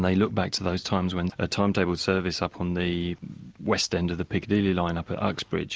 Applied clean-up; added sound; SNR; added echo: none; none; none; none.